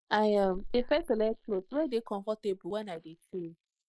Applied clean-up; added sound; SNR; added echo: neural mask model Resemble Enhance denoiser.